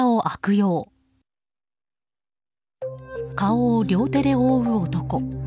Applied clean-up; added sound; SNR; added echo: none; none; none; none.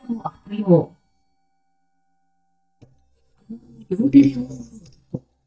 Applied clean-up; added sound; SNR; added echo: neural mask model DeepFilterNet 3.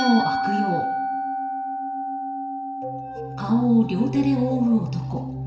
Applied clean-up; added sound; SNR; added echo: none; Musical instrument; 5 dB; reverberation time 0.9 s.